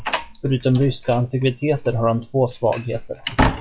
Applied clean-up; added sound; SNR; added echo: classical method log-MMSE.